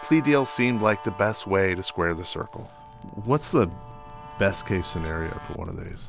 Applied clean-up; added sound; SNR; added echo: none; Guitar; 16 dB; none.